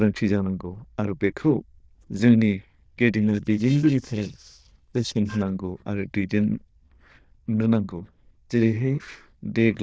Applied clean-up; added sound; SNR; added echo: neural diffusion model UNIVERSE++.